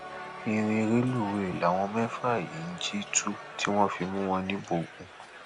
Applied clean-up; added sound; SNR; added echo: none; Crowd; 13 dB; none.